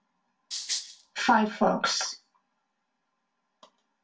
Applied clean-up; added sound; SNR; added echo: none; Rattle (instrument); 5 dB; reverberation time 0.2 s.